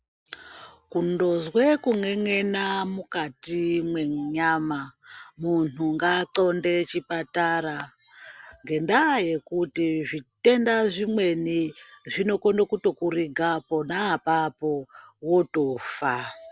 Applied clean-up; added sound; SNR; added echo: none; none; none; none.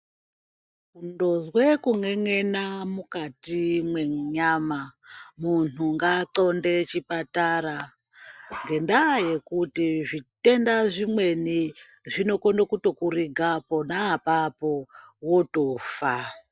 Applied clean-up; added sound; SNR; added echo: neural mask model DeepFilterNet 3.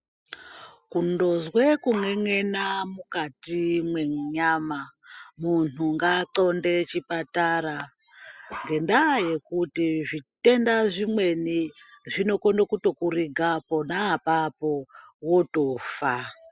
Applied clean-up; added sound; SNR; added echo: classical method spectral subtraction.